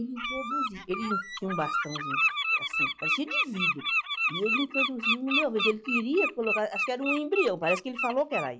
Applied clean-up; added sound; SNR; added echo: classical method log-MMSE.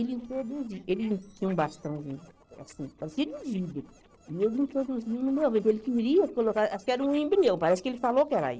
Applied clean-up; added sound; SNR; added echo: neural separator model SepFormer DNS4.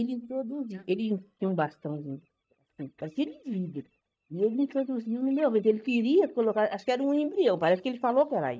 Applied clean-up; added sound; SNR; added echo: neural mask model DeepFilterNet 3.